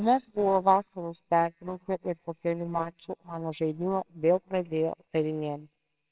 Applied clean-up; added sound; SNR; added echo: neural separator model SepFormer WHAMR!.